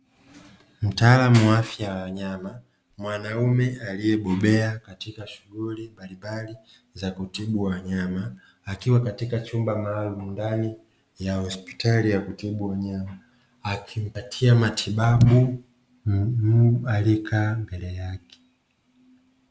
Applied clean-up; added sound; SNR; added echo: none; none; none; none.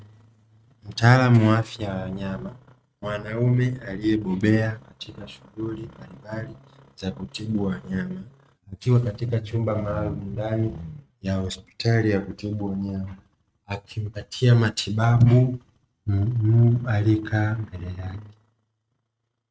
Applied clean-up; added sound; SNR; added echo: neural mask model RNNoise.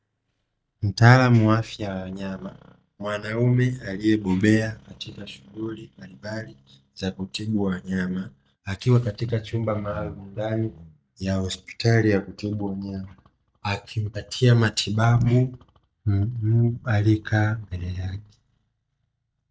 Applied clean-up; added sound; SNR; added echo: neural mask model DeepFilterNet 3.